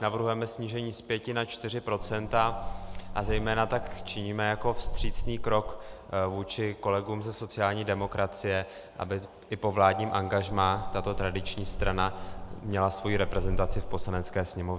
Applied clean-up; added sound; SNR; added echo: none; Boat, Water vehicle; 2 dB; none.